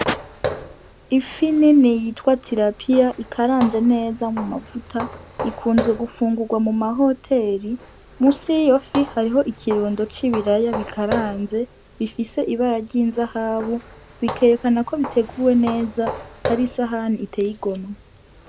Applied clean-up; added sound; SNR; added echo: none; Walk, footsteps + Animal; 13 dB; none.